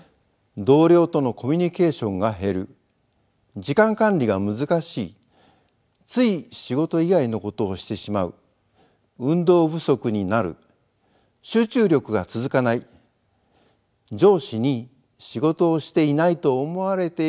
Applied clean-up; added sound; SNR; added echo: none; none; none; none.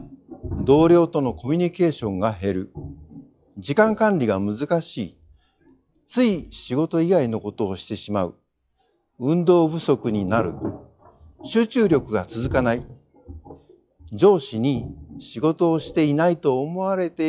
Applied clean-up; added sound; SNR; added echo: classical method log-MMSE.